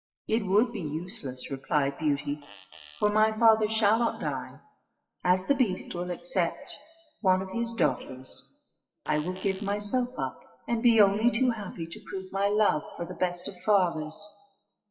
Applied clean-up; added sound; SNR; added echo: classical method WPE with log-MMSE.